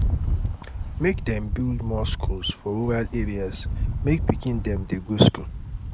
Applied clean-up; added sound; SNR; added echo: none; Rattle; 2 dB; none.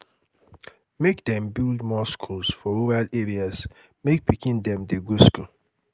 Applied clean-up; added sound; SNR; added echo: none; none; none; none.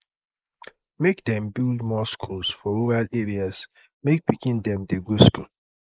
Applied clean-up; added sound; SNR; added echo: neural mask model Resemble Enhance denoiser.